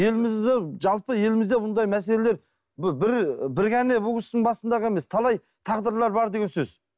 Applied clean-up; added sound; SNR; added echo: none; none; none; none.